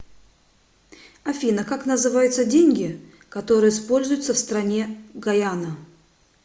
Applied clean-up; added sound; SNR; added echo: none; none; none; none.